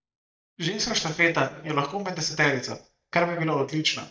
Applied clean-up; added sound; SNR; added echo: neural mask model DeepFilterNet 3.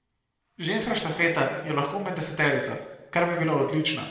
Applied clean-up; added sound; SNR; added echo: neural separator model SepFormer DNS4.